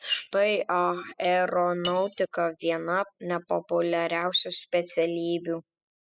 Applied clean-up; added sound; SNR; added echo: classical method spectral subtraction.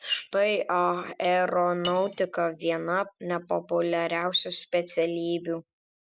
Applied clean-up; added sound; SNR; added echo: none; Cutlery, silverware; 15 dB; none.